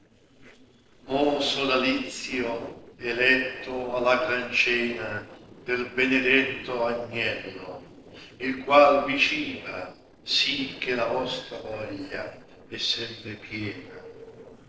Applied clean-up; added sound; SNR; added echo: neural separator model SepFormer DNS4.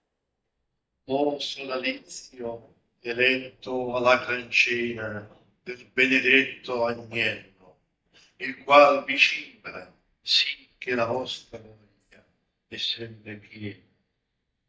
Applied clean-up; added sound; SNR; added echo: neural mask model DeepFilterNet 3.